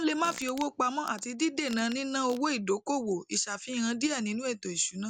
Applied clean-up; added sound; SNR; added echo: none; Fart; 19 dB; none.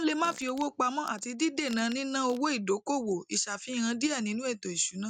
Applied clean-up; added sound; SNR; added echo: neural mask model RNNoise.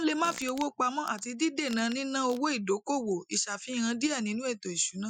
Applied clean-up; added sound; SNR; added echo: classical method Wiener filter.